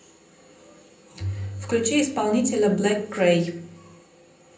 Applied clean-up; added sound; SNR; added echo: none; Bowed string instrument; 12 dB; reverberation time 0.6 s.